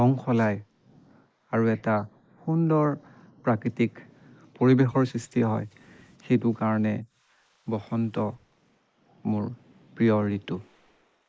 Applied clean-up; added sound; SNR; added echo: neural mask model Resemble Enhance denoiser.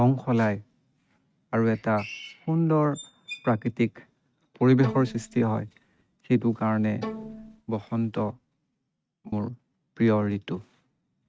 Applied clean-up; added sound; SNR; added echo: neural mask model RNNoise.